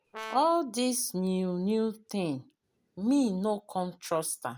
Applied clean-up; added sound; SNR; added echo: none; Brass instrument; 15 dB; none.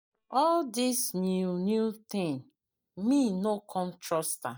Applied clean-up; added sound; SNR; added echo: neural mask model DeepFilterNet 3.